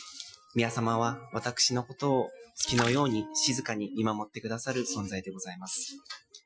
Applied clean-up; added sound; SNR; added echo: classical method Wiener filter.